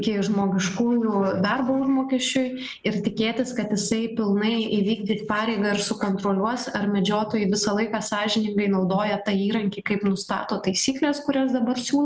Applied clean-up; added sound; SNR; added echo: neural mask model Resemble Enhance denoiser.